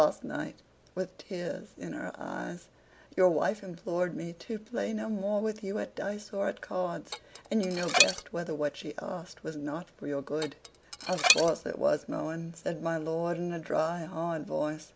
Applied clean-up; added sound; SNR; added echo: none; Dishes, pots, and pans; -1 dB; none.